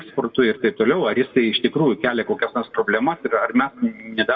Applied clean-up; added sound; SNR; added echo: none; none; none; reverberation time 1.0 s.